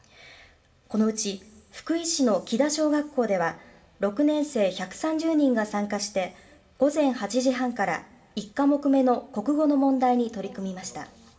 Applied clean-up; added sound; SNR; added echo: none; none; none; reverberation time 0.8 s.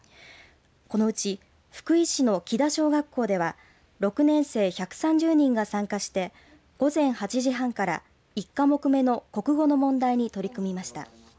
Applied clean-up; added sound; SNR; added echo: none; none; none; none.